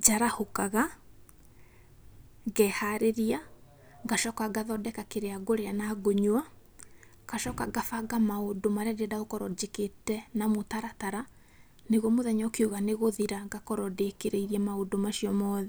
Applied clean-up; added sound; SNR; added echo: none; none; none; none.